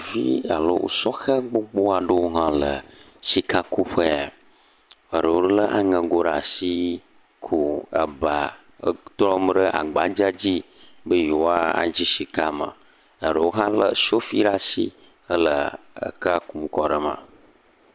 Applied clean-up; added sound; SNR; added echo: none; none; none; none.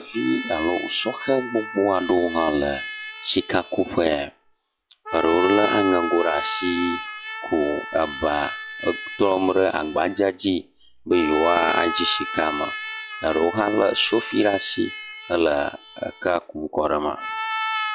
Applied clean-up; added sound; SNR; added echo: classical method log-MMSE.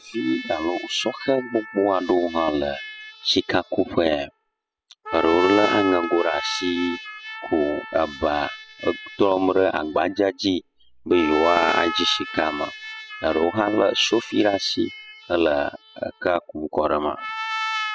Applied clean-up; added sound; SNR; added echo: classical method spectral subtraction.